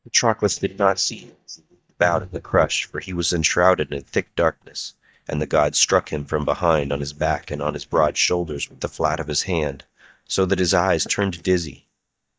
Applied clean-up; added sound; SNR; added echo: neural mask model DeepFilterNet 3.